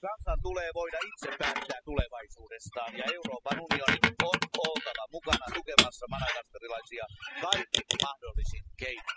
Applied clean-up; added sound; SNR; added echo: classical method spectral subtraction.